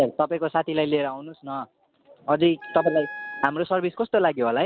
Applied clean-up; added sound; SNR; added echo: none; Wind instrument, woodwind instrument; 16 dB; none.